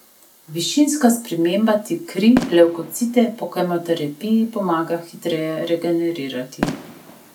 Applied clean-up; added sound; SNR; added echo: none; Fireworks; 15 dB; none.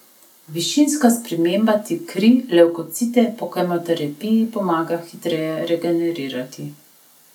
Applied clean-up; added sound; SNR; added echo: none; none; none; none.